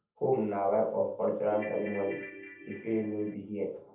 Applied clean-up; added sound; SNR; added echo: none; Ringtone / Keyboard (musical); 12 dB; reverberation time 0.7 s.